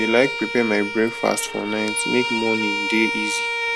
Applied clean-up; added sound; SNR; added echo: none; Bowed string instrument; 3 dB; none.